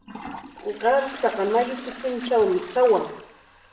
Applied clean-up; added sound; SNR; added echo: none; Toilet flush; 16 dB; reverberation time 0.8 s.